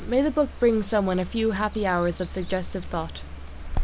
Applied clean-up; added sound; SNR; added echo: none; Water; 10 dB; none.